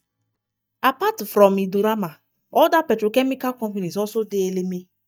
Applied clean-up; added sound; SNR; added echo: neural mask model DeepFilterNet 3.